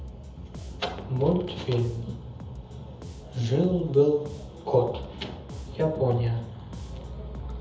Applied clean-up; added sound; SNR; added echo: none; Bass guitar; 14 dB; reverberation time 0.7 s.